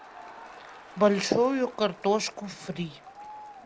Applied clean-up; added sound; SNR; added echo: none; Crowd; 18 dB; none.